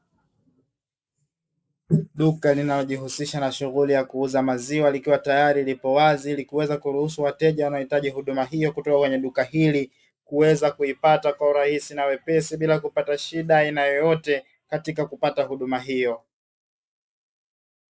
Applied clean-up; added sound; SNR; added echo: neural mask model Resemble Enhance denoiser.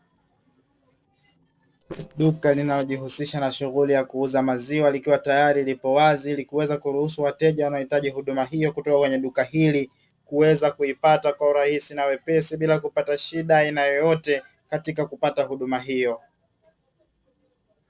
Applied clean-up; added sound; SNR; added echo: neural separator model SepFormer DNS4.